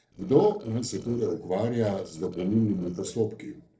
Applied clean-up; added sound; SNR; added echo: neural separator model SepFormer DNS4.